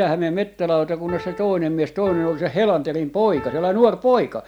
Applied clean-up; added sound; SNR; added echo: none; Piano; 15 dB; none.